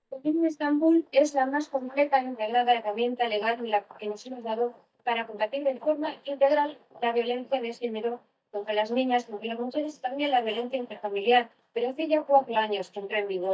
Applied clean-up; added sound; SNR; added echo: neural mask model DeepFilterNet 3.